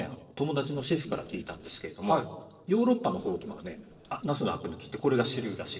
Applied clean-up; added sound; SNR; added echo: neural separator model SepFormer DNS4.